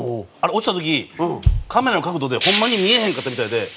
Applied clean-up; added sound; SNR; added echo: none; Bass drum; 5 dB; none.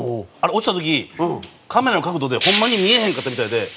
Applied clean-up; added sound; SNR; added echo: none; none; none; none.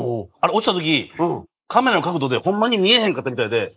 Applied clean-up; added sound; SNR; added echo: neural mask model Resemble Enhance denoiser.